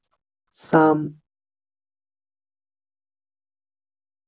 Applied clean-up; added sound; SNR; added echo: none; none; none; none.